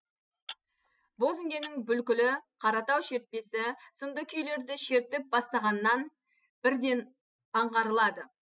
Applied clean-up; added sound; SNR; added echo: classical method spectral subtraction.